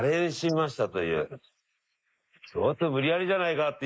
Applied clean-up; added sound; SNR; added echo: neural mask model Resemble Enhance denoiser.